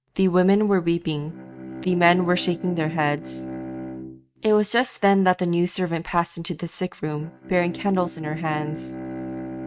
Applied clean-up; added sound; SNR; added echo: neural mask model RNNoise.